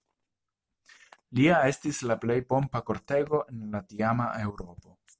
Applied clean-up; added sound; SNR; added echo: none; none; none; none.